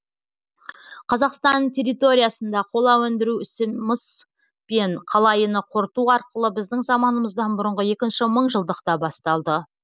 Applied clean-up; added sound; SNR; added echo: none; none; none; none.